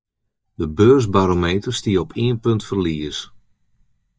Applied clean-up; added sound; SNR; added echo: neural mask model DeepFilterNet 3.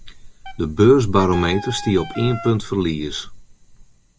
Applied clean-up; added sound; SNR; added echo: none; Wind instrument, woodwind instrument; 14 dB; none.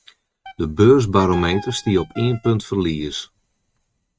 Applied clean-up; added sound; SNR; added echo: neural mask model RNNoise.